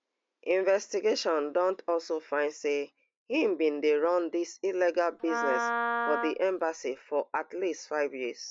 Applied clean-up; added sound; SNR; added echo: none; Wind instrument, woodwind instrument; 3 dB; none.